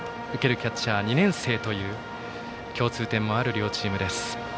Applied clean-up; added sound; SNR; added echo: none; none; none; none.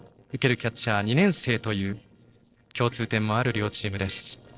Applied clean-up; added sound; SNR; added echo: neural separator model SepFormer DNS4.